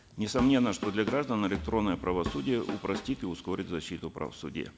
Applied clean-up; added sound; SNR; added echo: none; Drum kit; 10 dB; none.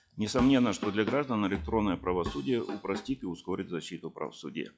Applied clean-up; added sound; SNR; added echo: classical method log-MMSE.